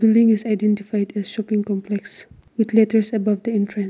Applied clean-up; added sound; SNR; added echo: none; none; none; none.